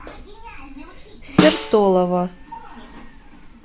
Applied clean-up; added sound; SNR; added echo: none; Snare drum; 1 dB; none.